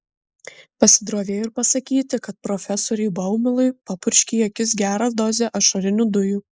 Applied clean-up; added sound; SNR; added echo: neural mask model Resemble Enhance denoiser.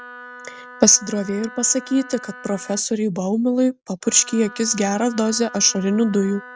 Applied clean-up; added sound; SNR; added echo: none; Wind instrument, woodwind instrument; 19 dB; none.